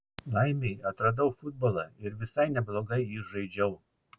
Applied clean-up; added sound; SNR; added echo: none; none; none; none.